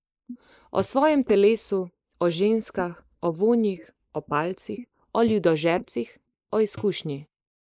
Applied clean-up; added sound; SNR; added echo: neural mask model Resemble Enhance denoiser.